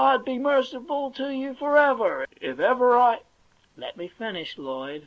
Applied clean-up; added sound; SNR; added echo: none; none; none; none.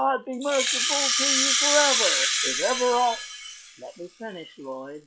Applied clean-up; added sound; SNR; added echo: classical method log-MMSE.